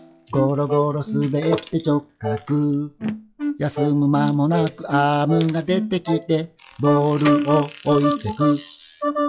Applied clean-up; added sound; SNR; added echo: classical method log-MMSE.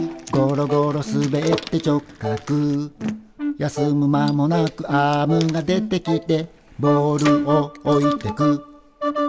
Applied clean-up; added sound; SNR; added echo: none; none; none; none.